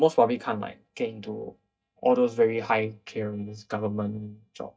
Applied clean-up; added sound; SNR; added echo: neural mask model DeepFilterNet 3.